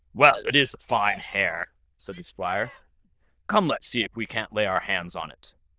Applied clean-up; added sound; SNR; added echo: neural diffusion model UNIVERSE++.